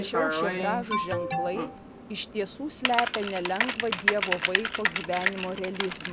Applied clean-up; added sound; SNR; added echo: none; Alarm + Typing; -1 dB; none.